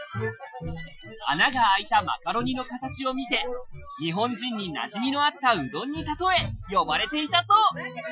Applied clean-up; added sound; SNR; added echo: classical method Wiener filter.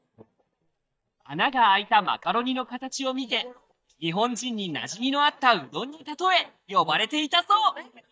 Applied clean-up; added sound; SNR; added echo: neural mask model DeepFilterNet 3.